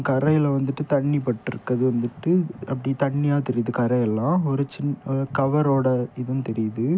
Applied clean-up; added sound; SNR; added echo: none; none; none; none.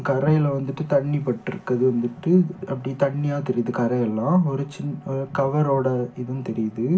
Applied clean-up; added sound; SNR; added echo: none; none; none; reverberation time 0.3 s.